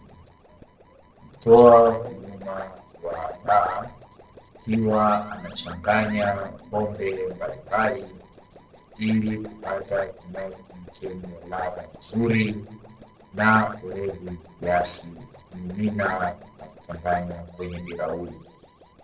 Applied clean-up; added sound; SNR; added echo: neural separator model SepFormer DNS4.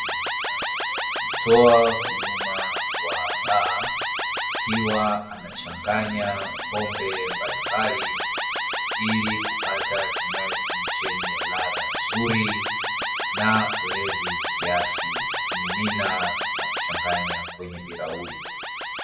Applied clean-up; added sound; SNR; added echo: none; Alarm; 0 dB; reverberation time 0.6 s.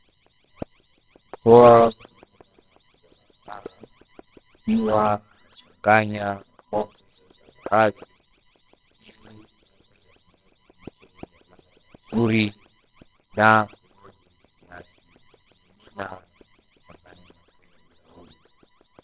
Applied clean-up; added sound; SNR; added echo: neural separator model SepFormer WHAMR!.